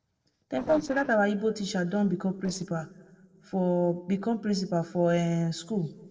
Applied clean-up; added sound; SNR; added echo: neural separator model SepFormer DNS4.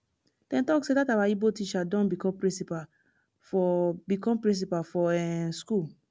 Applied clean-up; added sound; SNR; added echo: none; none; none; none.